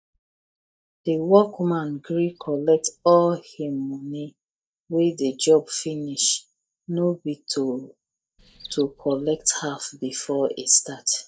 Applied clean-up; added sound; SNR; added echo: neural mask model DeepFilterNet 3.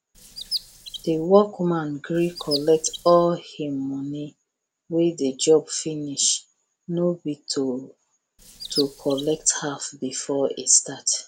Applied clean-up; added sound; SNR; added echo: none; Chirp, tweet; 11 dB; none.